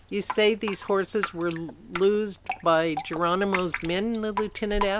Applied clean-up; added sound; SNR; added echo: none; Drip; 11 dB; none.